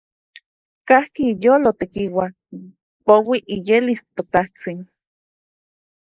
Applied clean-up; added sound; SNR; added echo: neural mask model Resemble Enhance denoiser.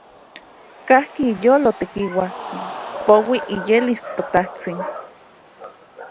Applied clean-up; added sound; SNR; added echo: none; Cheering; 17 dB; none.